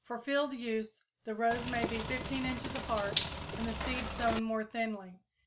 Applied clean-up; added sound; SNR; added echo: none; Bathtub (filling or washing); -5 dB; none.